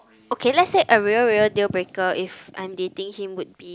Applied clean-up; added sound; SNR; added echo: none; none; none; none.